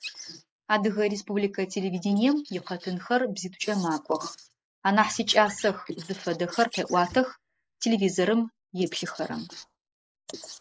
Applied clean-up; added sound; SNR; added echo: neural mask model Resemble Enhance denoiser.